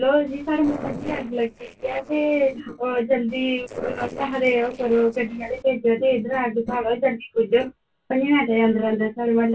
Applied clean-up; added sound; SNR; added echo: neural separator model SepFormer DNS4.